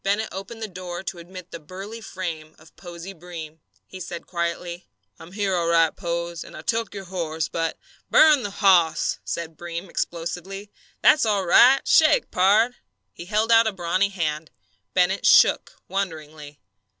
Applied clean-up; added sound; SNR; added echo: none; none; none; none.